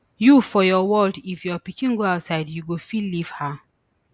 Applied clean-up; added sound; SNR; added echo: none; none; none; none.